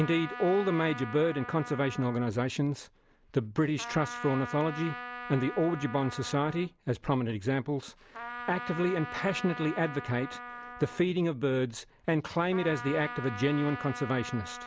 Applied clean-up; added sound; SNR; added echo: none; Trumpet; 12 dB; none.